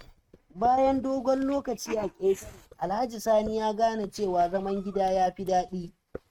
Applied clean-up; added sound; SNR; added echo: neural mask model RNNoise.